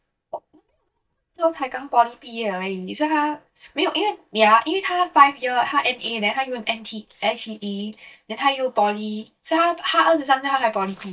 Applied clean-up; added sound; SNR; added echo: neural mask model DeepFilterNet 3.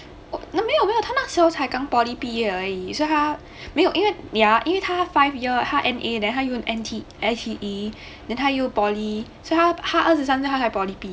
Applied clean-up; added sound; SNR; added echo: none; none; none; none.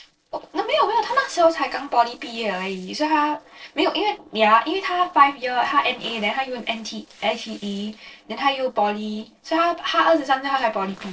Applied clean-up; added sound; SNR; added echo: neural separator model SepFormer DNS4.